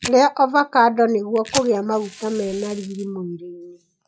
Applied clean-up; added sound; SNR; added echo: classical method log-MMSE.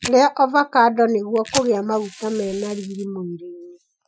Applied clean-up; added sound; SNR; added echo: classical method Wiener filter.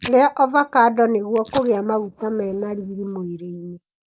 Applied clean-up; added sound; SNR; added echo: neural mask model Resemble Enhance denoiser.